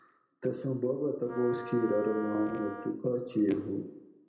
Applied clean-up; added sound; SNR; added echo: none; Wind instrument, woodwind instrument; 13 dB; reverberation time 0.7 s.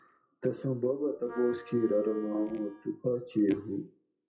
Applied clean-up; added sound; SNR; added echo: classical method WPE with log-MMSE.